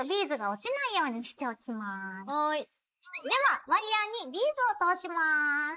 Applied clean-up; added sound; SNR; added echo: neural mask model Resemble Enhance denoiser.